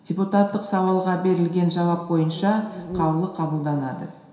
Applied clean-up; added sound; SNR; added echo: none; Insect; 14 dB; reverberation time 0.7 s.